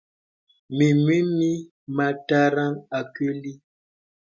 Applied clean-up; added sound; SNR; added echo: none; none; none; none.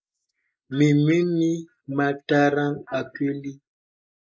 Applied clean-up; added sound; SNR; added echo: neural mask model Resemble Enhance denoiser.